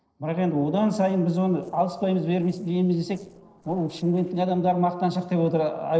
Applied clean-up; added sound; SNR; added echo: neural separator model SepFormer DNS4.